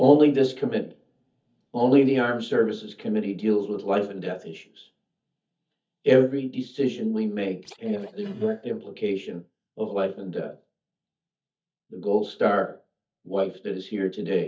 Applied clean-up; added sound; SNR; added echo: neural mask model DeepFilterNet 3.